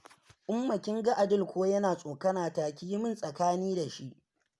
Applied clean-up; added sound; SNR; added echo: none; none; none; none.